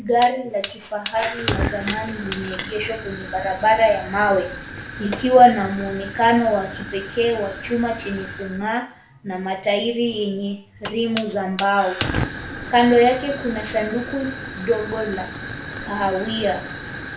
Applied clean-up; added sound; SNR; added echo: none; Fire; 10 dB; reverberation time 0.4 s.